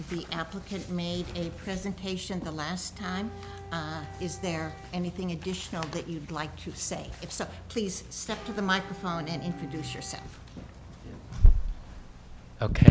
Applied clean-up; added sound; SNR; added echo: none; Wind instrument, woodwind instrument; 19 dB; none.